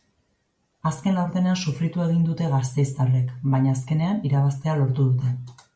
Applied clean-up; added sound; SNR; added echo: none; none; none; none.